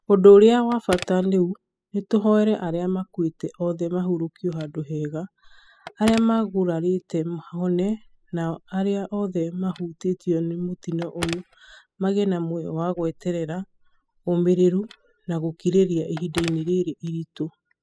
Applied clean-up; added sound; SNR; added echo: classical method spectral subtraction.